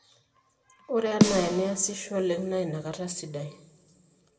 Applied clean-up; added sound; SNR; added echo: none; Snare drum; -1 dB; reverberation time 1.9 s.